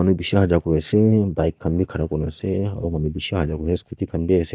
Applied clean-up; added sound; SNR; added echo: neural mask model DeepFilterNet 3.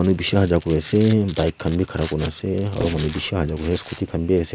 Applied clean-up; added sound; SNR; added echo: none; Domestic sounds, home sounds + Thump, thud; 13 dB; none.